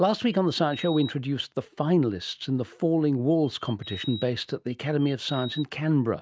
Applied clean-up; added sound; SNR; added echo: neural mask model RNNoise.